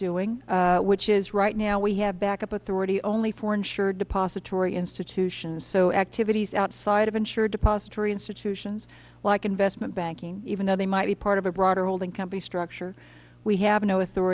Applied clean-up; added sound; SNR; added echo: none; none; none; none.